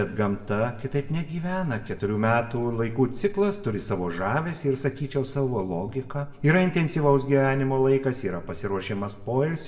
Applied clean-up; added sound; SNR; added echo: none; none; none; reverberation time 1.2 s.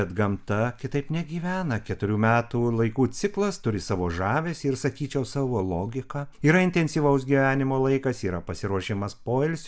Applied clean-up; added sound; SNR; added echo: none; none; none; none.